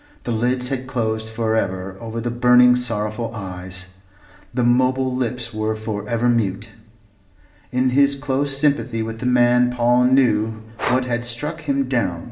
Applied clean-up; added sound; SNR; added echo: none; Breathing; 13 dB; reverberation time 0.6 s.